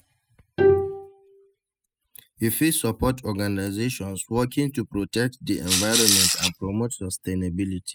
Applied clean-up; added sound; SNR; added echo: classical method spectral subtraction.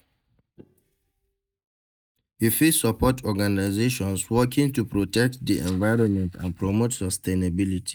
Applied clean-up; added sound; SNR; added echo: neural mask model DeepFilterNet 3.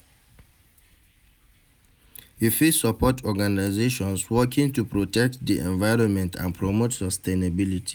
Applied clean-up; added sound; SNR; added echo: none; none; none; none.